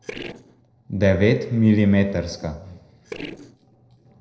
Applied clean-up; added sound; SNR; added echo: neural separator model SepFormer DNS4.